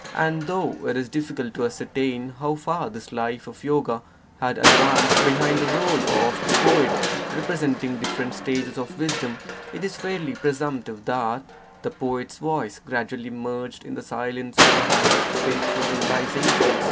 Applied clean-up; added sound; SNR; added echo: none; Crushing; -1 dB; none.